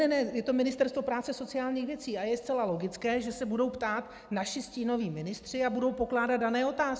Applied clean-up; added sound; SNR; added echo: none; none; none; none.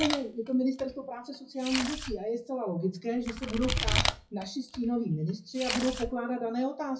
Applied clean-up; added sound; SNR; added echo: classical method WPE with log-MMSE.